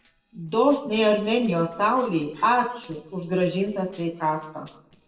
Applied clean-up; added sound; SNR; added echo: neural separator model SepFormer DNS4.